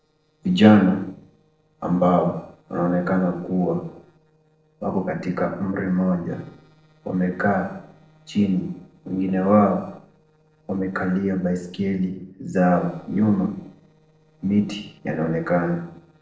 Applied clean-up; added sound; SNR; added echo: neural separator model SepFormer DNS4.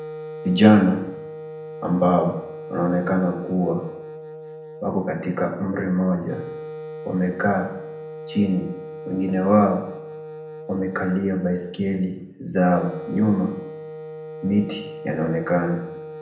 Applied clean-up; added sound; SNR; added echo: none; Wind instrument, woodwind instrument; 13 dB; reverberation time 0.7 s.